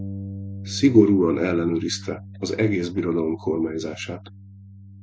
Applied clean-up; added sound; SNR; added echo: none; Bass guitar; 14 dB; none.